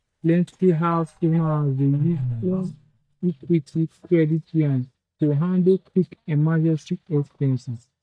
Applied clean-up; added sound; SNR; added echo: neural mask model DeepFilterNet 3.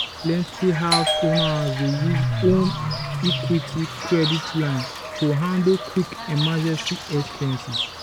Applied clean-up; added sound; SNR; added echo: none; Bird / Fowl + Bell; 4 dB; none.